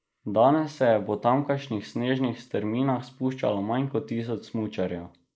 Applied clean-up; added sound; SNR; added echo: neural mask model Resemble Enhance denoiser.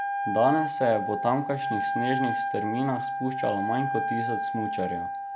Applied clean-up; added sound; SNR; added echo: none; Wind instrument, woodwind instrument; 1 dB; none.